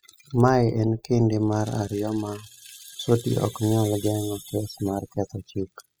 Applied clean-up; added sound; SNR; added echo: classical method spectral subtraction.